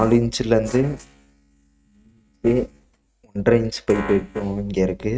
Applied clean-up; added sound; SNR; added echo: neural mask model RNNoise.